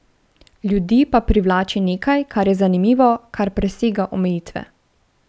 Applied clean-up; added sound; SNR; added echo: none; none; none; none.